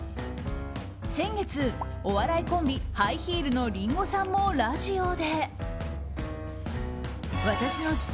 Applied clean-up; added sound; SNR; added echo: none; none; none; none.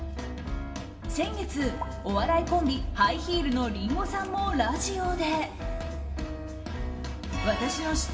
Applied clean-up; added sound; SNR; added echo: none; none; none; reverberation time 2.6 s.